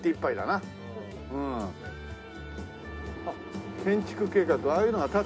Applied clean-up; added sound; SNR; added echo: none; none; none; reverberation time 0.3 s.